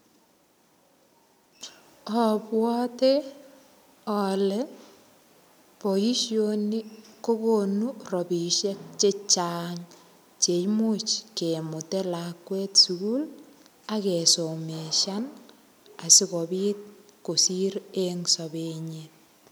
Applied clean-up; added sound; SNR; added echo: none; none; none; none.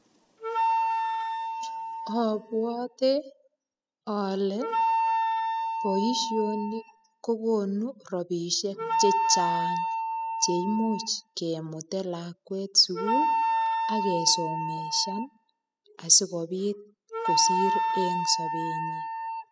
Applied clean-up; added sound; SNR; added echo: classical method spectral subtraction.